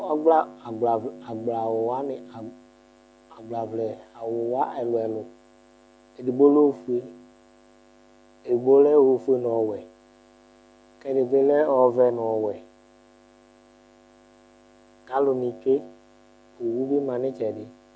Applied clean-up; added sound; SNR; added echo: none; none; none; none.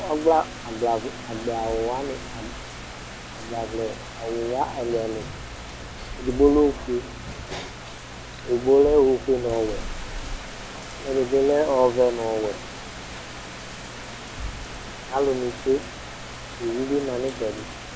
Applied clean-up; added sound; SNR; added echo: none; Rain; 10 dB; none.